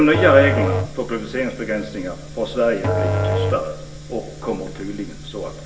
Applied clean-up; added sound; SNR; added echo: none; Musical instrument; 3 dB; reverberation time 0.7 s.